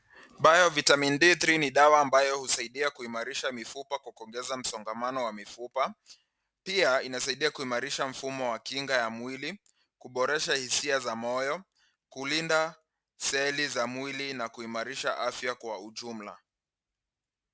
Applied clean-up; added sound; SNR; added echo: none; none; none; none.